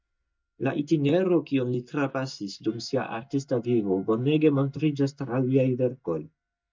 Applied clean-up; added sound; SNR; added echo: neural mask model DeepFilterNet 3.